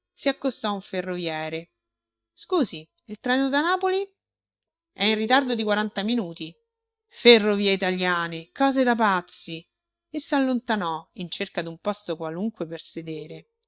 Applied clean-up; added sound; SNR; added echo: neural mask model DeepFilterNet 3.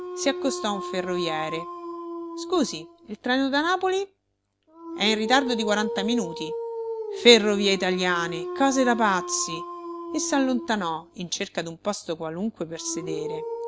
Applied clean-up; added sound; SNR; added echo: none; Dog; 9 dB; none.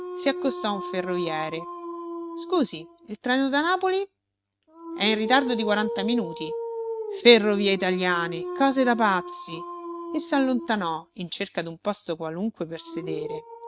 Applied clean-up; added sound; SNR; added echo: neural mask model RNNoise.